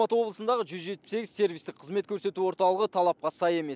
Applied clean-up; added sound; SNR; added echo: none; none; none; none.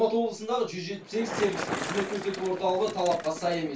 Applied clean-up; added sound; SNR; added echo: none; Bicycle; 9 dB; reverberation time 0.2 s.